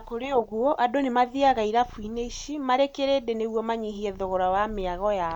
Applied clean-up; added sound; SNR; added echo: none; Purr; 19 dB; none.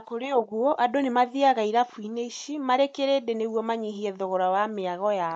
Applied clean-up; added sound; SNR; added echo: neural mask model Resemble Enhance denoiser.